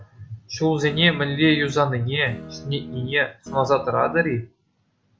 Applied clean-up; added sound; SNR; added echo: none; Guitar; 13 dB; none.